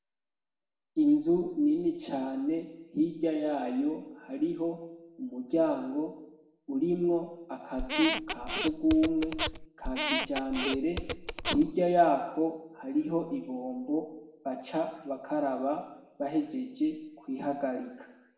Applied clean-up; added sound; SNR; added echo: none; Squeak; 4 dB; reverberation time 0.9 s.